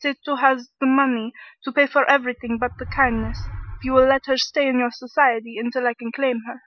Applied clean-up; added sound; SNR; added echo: classical method spectral subtraction.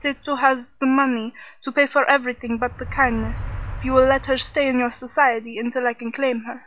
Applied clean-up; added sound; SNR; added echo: none; Motor vehicle (road); 14 dB; none.